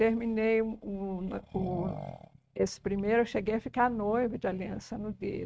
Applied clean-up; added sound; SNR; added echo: neural mask model RNNoise.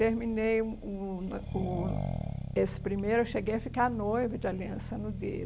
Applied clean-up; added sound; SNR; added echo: none; Accelerating, revving, vroom; 7 dB; none.